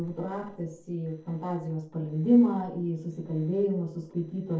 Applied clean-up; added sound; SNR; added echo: neural separator model SepFormer DNS4.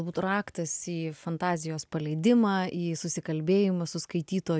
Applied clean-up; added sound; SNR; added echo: none; none; none; none.